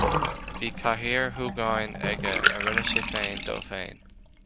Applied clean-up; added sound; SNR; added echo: none; Bathtub (filling or washing) / Water; -1 dB; none.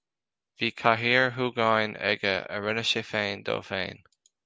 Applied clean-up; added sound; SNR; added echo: none; none; none; none.